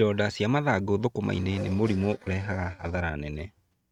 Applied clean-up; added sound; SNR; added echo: neural mask model RNNoise.